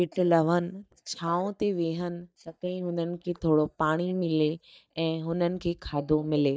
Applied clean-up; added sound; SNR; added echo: neural mask model DeepFilterNet 3.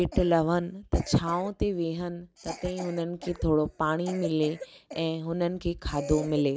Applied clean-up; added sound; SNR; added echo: none; Cough; 16 dB; none.